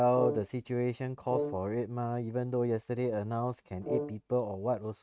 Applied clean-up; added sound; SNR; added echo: neural mask model RNNoise.